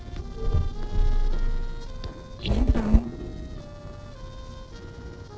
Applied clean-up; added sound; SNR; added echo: neural separator model SepFormer DNS4.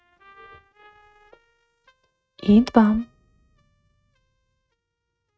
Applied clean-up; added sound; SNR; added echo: neural mask model RNNoise.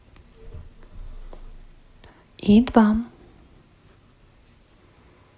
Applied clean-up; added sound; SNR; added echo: none; none; none; none.